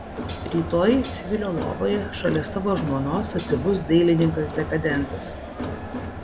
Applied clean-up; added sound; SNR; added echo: none; Hi-hat + Crowd; 7 dB; none.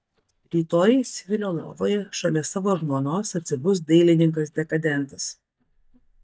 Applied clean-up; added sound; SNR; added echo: neural mask model DeepFilterNet 3.